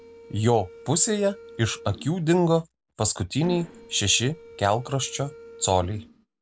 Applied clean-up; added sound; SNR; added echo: none; Mechanisms; 19 dB; none.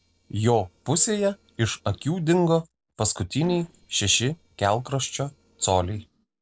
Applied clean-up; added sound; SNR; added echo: neural separator model SepFormer DNS4.